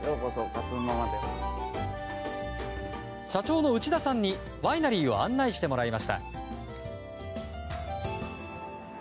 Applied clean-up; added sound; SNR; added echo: none; none; none; none.